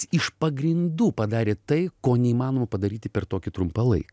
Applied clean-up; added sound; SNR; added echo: none; none; none; none.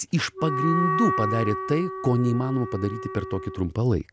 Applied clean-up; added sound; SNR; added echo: none; Wind instrument, woodwind instrument; 5 dB; none.